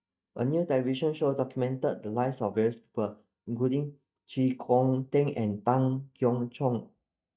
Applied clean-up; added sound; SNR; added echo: neural mask model DeepFilterNet 3.